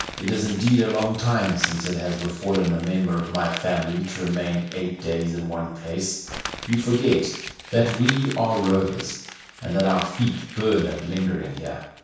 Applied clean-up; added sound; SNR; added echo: none; Crumpling, crinkling; 12 dB; reverberation time 0.7 s.